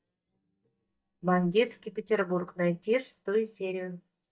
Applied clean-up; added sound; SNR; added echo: neural mask model DeepFilterNet 3.